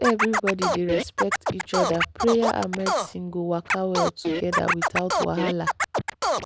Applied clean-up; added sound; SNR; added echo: none; Scratching (performance technique); 0 dB; none.